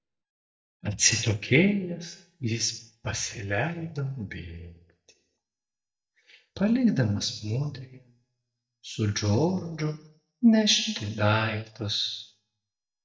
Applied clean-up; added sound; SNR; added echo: neural mask model DeepFilterNet 3.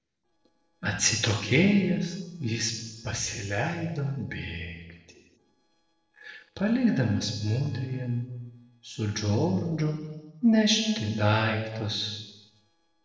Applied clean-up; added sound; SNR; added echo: neural separator model SepFormer DNS4.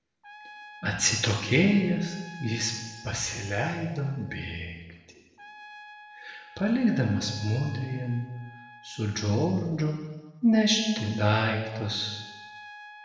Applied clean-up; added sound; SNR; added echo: none; Trumpet; 20 dB; reverberation time 1.2 s.